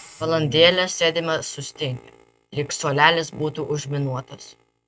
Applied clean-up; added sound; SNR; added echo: neural mask model RNNoise.